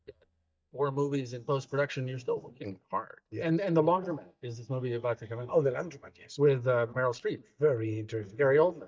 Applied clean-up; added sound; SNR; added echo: neural mask model DeepFilterNet 3.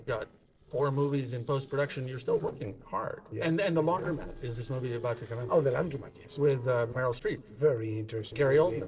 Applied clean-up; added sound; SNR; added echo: neural separator model SepFormer DNS4.